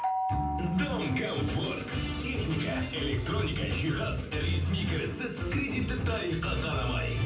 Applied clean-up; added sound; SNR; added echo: none; none; none; reverberation time 0.6 s.